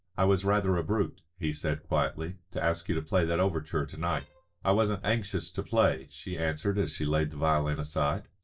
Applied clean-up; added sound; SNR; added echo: neural separator model SepFormer DNS4.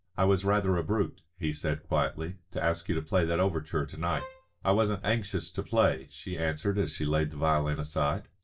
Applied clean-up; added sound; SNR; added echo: none; Bowed string instrument; 17 dB; reverberation time 0.2 s.